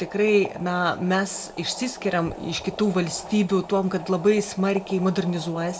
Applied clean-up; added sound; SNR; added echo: none; Boiling; 16 dB; reverberation time 1.4 s.